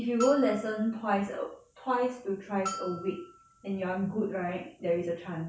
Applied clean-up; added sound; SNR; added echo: none; Bell; 13 dB; none.